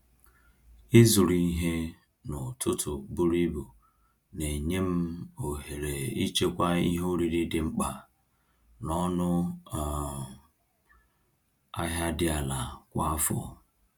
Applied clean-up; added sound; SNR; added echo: none; none; none; none.